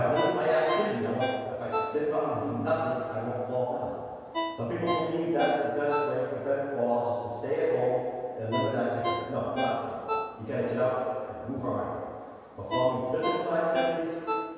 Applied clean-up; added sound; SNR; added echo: none; Ringtone; 7 dB; reverberation time 1.9 s.